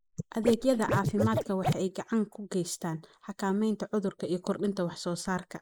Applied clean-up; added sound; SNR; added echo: neural mask model Resemble Enhance denoiser.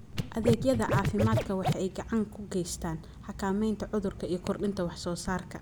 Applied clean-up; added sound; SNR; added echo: none; Scratching (performance technique); -1 dB; none.